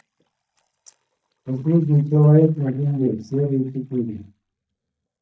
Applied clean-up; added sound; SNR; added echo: neural mask model DeepFilterNet 3.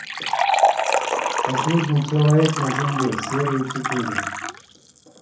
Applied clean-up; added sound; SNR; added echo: none; Liquid; 1 dB; reverberation time 0.5 s.